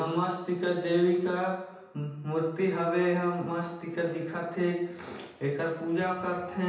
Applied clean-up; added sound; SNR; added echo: none; none; none; reverberation time 0.8 s.